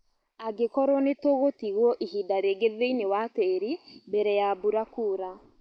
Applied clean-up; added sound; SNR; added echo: neural mask model Resemble Enhance denoiser.